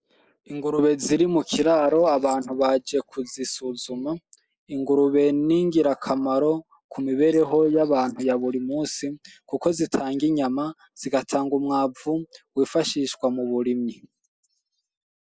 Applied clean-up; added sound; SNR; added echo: neural mask model Resemble Enhance denoiser.